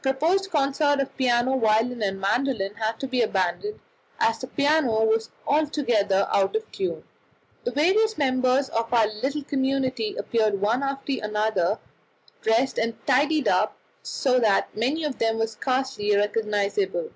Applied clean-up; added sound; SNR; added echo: none; none; none; none.